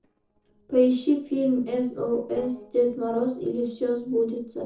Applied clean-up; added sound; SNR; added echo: neural separator model SepFormer DNS4.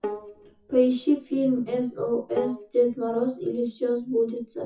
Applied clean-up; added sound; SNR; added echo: classical method WPE with log-MMSE.